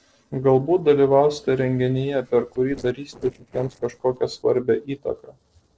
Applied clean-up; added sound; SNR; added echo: neural separator model SepFormer DNS4.